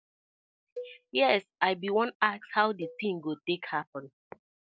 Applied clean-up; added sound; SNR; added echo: none; Cowbell; 18 dB; none.